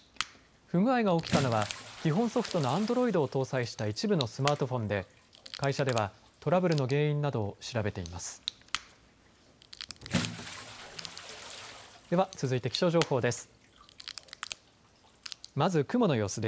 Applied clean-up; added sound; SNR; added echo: none; Crack / Crackle + Bathtub (filling or washing) / Splash, splatter; 11 dB; none.